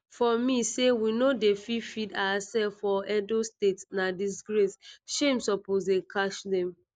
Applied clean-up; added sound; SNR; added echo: none; none; none; none.